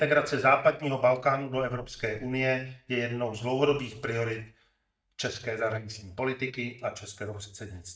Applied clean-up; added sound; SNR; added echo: neural mask model DeepFilterNet 3.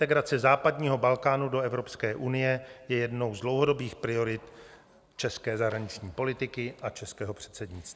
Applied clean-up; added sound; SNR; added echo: none; none; none; none.